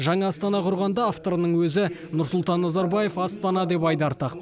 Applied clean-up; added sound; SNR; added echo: none; none; none; none.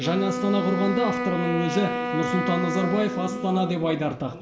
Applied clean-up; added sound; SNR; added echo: none; Wind instrument, woodwind instrument; 4 dB; reverberation time 0.5 s.